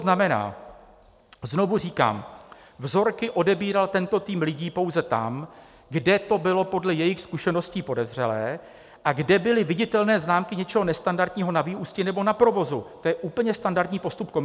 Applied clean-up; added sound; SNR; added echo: none; none; none; none.